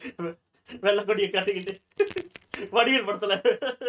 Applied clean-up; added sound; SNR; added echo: neural mask model RNNoise.